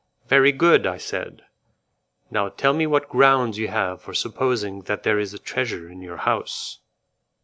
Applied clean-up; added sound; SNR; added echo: none; none; none; none.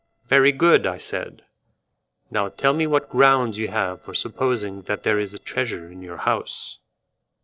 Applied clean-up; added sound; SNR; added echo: neural separator model SepFormer DNS4.